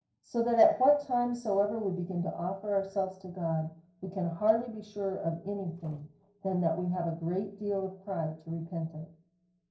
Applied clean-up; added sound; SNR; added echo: neural separator model SepFormer DNS4.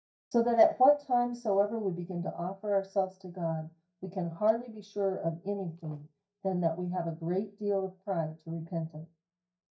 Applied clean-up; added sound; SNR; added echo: neural mask model DeepFilterNet 3.